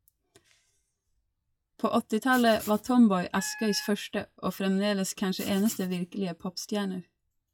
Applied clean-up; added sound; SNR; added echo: classical method log-MMSE.